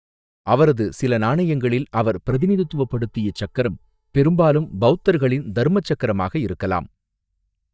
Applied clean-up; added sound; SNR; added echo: neural mask model DeepFilterNet 3.